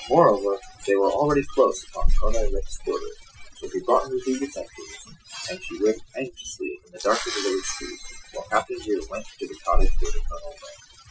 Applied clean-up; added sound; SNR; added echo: classical method Wiener filter.